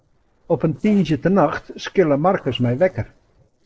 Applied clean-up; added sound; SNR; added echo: neural separator model SepFormer DNS4.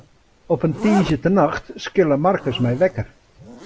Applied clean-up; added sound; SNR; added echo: none; Zipper (clothing); 14 dB; none.